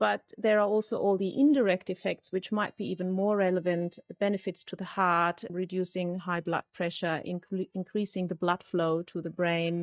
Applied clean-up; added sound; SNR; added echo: neural mask model DeepFilterNet 3.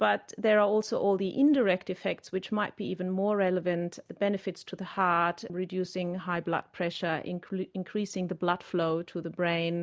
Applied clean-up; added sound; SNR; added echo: none; none; none; none.